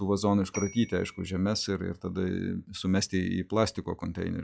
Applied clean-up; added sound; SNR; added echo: classical method log-MMSE.